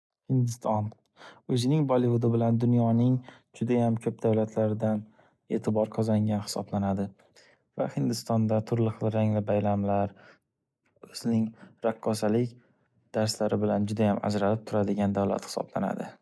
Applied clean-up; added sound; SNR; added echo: none; none; none; none.